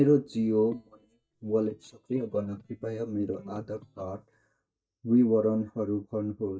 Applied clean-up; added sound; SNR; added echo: neural mask model DeepFilterNet 3.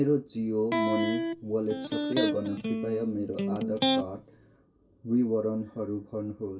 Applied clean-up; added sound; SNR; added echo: none; Electric guitar; 0 dB; reverberation time 0.2 s.